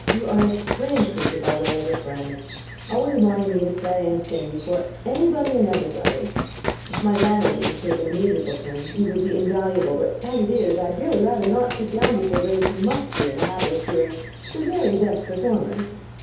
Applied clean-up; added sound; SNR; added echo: none; Run; 7 dB; reverberation time 0.7 s.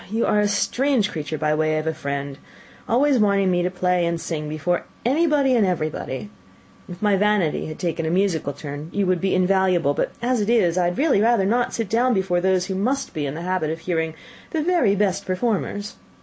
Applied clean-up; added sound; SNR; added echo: none; none; none; none.